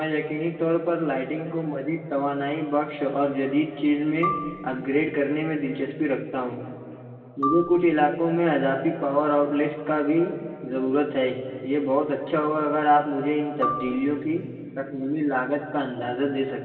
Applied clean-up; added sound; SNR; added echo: none; Marimba, xylophone; 10 dB; reverberation time 2.9 s.